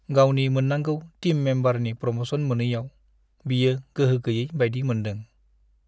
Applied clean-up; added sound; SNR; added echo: none; none; none; none.